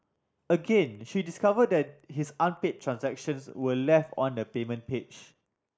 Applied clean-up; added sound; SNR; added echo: neural mask model Resemble Enhance denoiser.